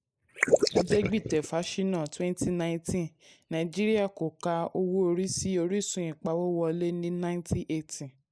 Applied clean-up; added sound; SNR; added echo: neural mask model Resemble Enhance denoiser.